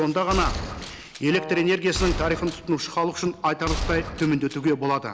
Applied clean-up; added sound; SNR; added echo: none; Brass instrument + Gunshot, gunfire; 7 dB; none.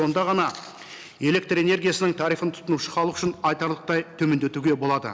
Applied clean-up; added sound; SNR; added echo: none; none; none; none.